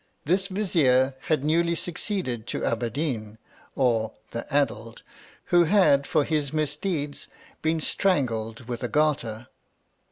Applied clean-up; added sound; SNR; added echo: none; none; none; none.